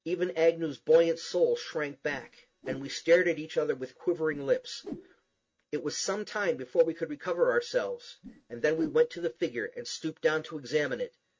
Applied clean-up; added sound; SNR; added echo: neural mask model RNNoise.